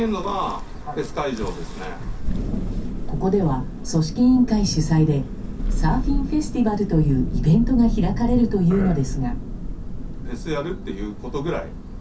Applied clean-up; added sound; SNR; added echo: none; Thunder; 4 dB; reverberation time 0.3 s.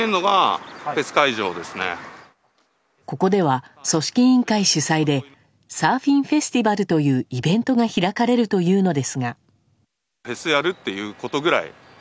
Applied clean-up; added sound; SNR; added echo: none; none; none; none.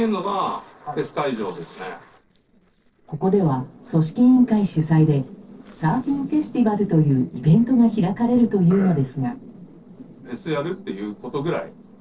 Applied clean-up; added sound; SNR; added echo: neural separator model SepFormer DNS4.